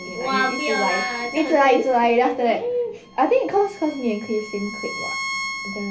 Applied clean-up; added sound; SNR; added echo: none; Bowed string instrument; 10 dB; reverberation time 0.3 s.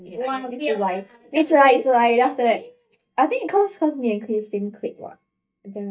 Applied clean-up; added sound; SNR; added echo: neural mask model DeepFilterNet 3.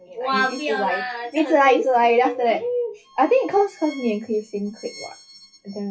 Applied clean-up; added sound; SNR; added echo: classical method WPE with log-MMSE.